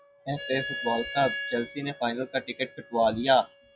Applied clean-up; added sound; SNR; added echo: classical method log-MMSE.